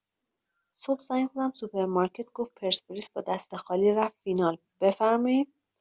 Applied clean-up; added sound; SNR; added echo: none; none; none; none.